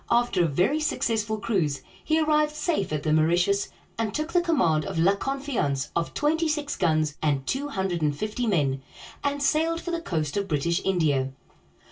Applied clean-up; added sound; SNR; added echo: none; none; none; reverberation time 0.1 s.